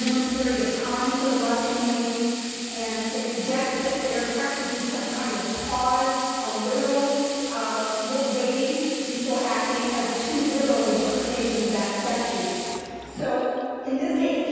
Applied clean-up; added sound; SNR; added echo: none; Sink (filling or washing); 9 dB; reverberation time 2.2 s.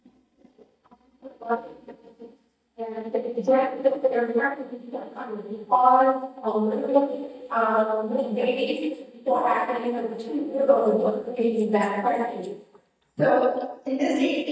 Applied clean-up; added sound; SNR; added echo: neural mask model DeepFilterNet 3.